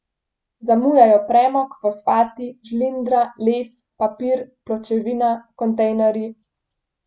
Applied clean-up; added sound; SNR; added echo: none; none; none; none.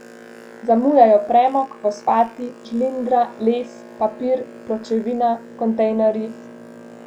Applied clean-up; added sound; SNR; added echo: none; Boat, Water vehicle; 20 dB; none.